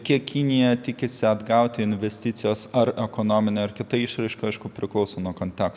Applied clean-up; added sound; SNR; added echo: none; none; none; none.